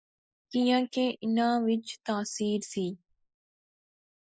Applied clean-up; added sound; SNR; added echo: neural mask model Resemble Enhance denoiser.